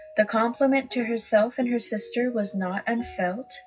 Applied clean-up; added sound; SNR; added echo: classical method WPE with log-MMSE.